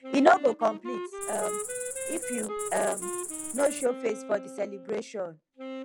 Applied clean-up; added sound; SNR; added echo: none; Cricket + Wind instrument, woodwind instrument; 7 dB; none.